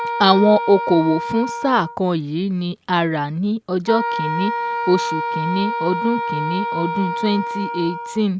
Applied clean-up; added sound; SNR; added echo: none; Wind instrument, woodwind instrument; 5 dB; none.